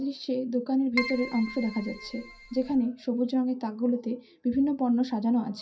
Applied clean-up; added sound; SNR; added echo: none; Keyboard (musical); 10 dB; reverberation time 0.3 s.